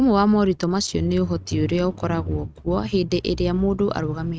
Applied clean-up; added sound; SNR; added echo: neural mask model RNNoise.